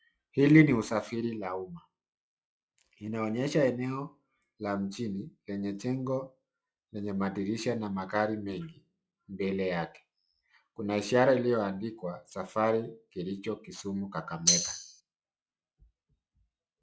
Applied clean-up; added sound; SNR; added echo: classical method log-MMSE.